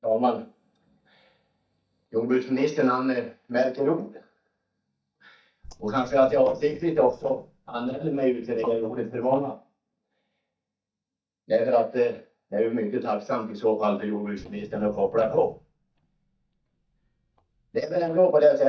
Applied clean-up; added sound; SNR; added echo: neural mask model DeepFilterNet 3.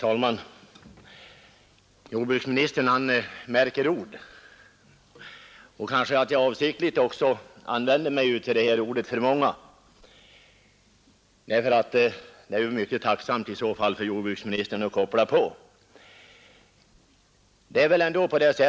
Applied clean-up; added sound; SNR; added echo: none; none; none; none.